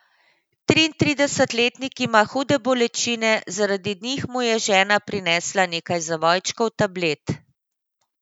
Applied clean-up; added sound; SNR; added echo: none; none; none; none.